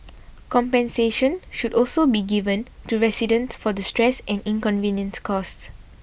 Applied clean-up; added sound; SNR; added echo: none; none; none; none.